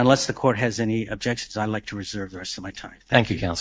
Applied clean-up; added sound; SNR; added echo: neural mask model DeepFilterNet 3.